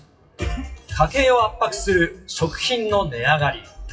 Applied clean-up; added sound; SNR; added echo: classical method WPE with log-MMSE.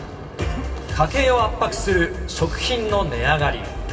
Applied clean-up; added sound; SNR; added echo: none; Respiratory sounds; 20 dB; reverberation time 2.8 s.